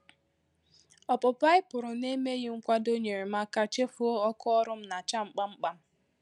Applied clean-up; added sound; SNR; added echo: none; none; none; none.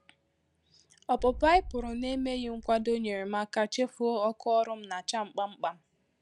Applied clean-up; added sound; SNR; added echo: none; Boom; 13 dB; none.